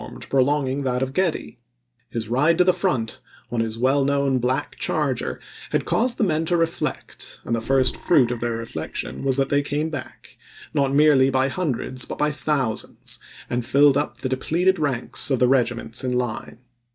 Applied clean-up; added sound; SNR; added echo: neural mask model DeepFilterNet 3.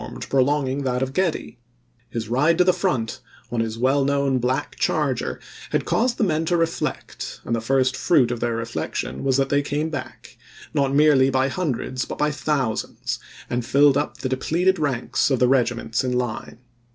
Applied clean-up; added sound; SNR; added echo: none; none; none; none.